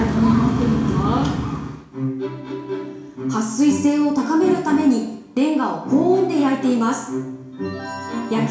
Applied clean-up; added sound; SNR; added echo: none; none; none; reverberation time 0.7 s.